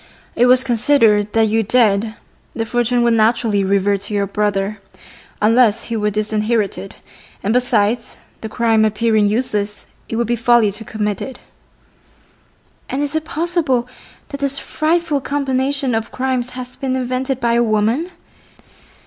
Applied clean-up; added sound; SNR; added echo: none; none; none; none.